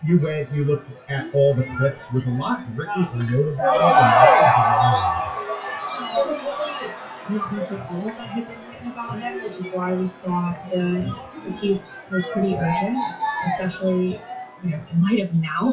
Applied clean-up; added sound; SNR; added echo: classical method WPE with log-MMSE.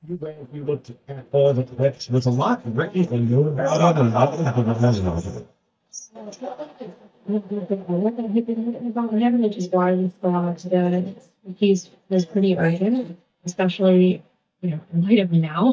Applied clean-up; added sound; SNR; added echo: neural mask model DeepFilterNet 3.